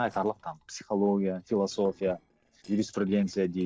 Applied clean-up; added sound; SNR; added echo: neural separator model SepFormer DNS4.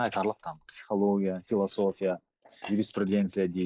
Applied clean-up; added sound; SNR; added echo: neural mask model Resemble Enhance denoiser.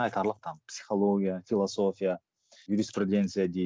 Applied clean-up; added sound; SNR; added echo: none; none; none; none.